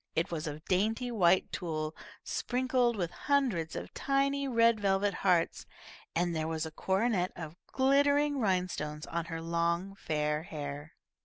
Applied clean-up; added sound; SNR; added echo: none; none; none; none.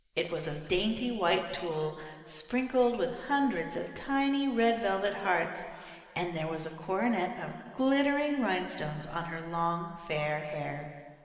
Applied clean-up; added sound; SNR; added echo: none; none; none; reverberation time 2.1 s.